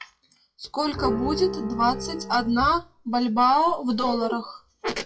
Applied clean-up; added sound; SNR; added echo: classical method WPE with log-MMSE.